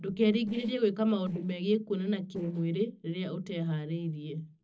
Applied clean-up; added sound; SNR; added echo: neural separator model SepFormer DNS4.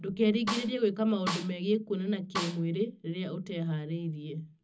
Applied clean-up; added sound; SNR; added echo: none; Snare drum; 7 dB; reverberation time 0.4 s.